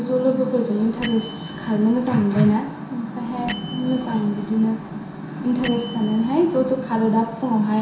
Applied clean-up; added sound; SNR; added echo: none; Bell; 16 dB; reverberation time 0.7 s.